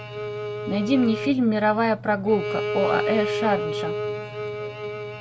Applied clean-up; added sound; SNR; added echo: none; Bowed string instrument; 4 dB; none.